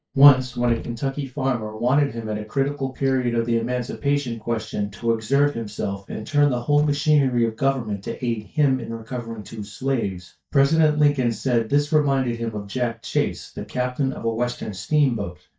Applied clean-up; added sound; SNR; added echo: neural mask model DeepFilterNet 3.